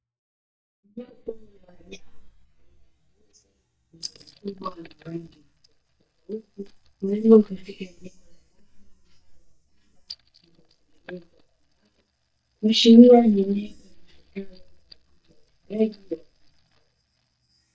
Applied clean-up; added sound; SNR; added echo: neural mask model DeepFilterNet 3.